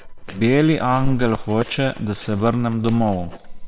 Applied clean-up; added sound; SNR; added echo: neural separator model SepFormer WHAM!.